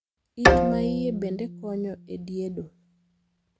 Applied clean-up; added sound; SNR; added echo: none; Bowed string instrument; -5 dB; none.